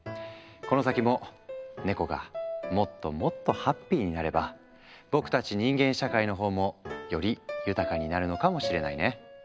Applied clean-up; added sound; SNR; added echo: none; none; none; none.